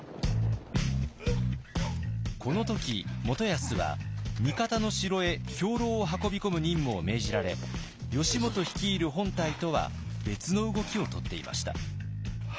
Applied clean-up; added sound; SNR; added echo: none; none; none; none.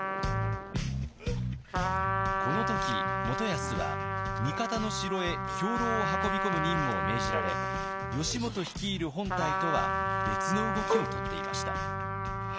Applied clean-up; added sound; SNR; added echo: none; Trumpet + Marimba, xylophone; -1 dB; none.